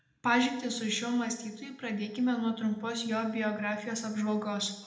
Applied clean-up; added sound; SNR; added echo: none; none; none; reverberation time 0.8 s.